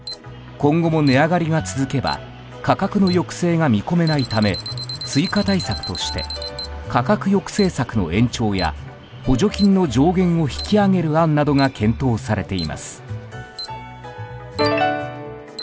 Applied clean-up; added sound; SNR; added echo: none; Alarm; 17 dB; none.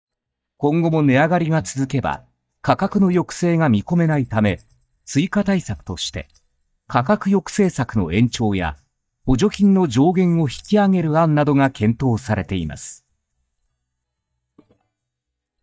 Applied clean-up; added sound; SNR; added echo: neural mask model DeepFilterNet 3.